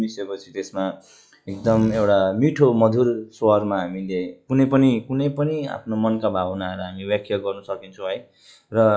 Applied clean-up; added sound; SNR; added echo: classical method log-MMSE.